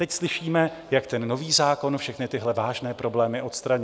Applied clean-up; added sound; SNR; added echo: none; none; none; none.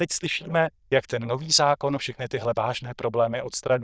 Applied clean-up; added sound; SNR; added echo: neural diffusion model UNIVERSE++.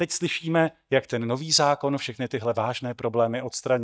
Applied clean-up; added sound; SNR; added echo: neural mask model DeepFilterNet 3.